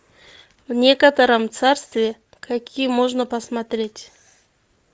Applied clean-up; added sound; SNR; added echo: none; none; none; none.